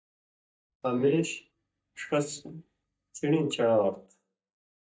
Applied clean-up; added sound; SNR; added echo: neural mask model DeepFilterNet 3.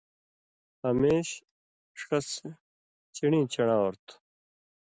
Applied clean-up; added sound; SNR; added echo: none; none; none; none.